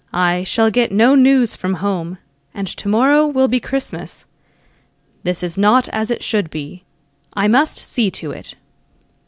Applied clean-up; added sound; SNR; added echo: none; none; none; none.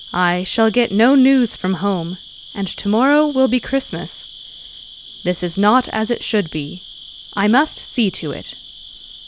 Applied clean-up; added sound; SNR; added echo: none; Cricket; 18 dB; none.